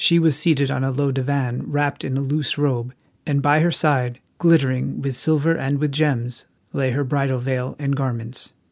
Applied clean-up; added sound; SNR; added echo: none; none; none; none.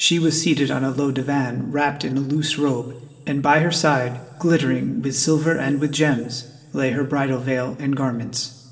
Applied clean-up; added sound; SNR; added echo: none; none; none; reverberation time 2.6 s.